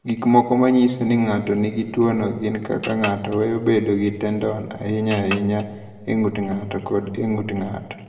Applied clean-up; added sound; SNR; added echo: none; Chink, clink; 13 dB; reverberation time 1.2 s.